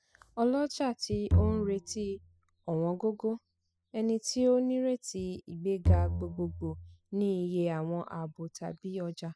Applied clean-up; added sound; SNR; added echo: classical method spectral subtraction.